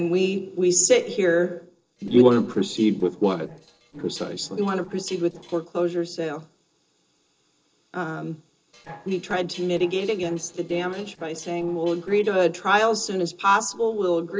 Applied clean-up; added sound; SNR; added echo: neural separator model SepFormer DNS4.